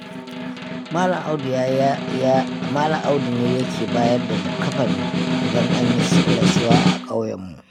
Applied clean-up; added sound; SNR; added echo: none; Snare drum; -1 dB; none.